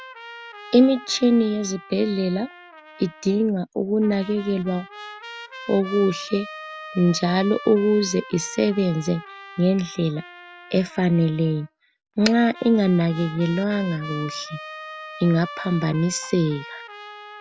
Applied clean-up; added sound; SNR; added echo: none; Trumpet; 17 dB; none.